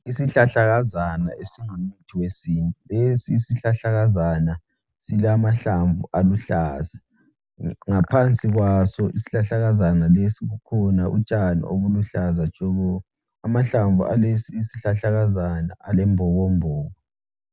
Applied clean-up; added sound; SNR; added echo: none; none; none; none.